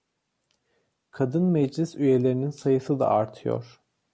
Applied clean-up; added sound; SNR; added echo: none; none; none; none.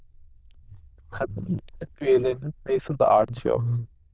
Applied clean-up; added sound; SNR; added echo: neural diffusion model UNIVERSE++.